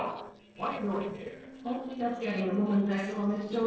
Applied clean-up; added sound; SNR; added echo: neural separator model SepFormer DNS4.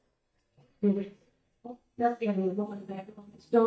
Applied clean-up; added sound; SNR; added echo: neural mask model DeepFilterNet 3.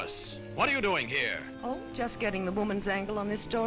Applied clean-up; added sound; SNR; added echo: none; none; none; none.